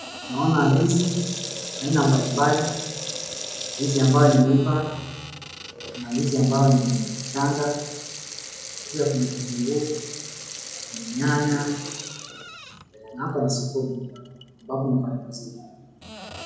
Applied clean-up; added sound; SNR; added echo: none; Sink (filling or washing) / Water tap, faucet; 11 dB; reverberation time 0.9 s.